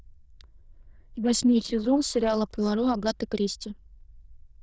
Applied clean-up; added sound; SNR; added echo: neural diffusion model UNIVERSE++.